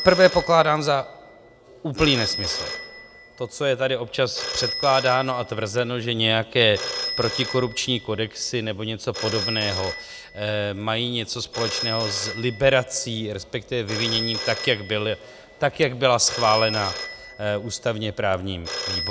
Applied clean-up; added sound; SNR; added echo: none; Telephone; 9 dB; none.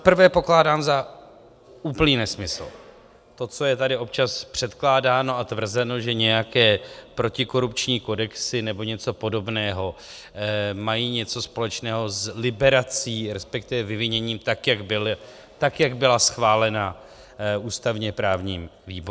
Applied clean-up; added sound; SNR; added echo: none; none; none; none.